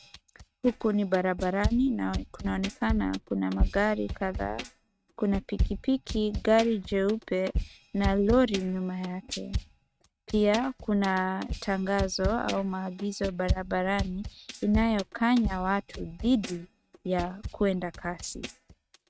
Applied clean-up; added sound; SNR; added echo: neural mask model RNNoise.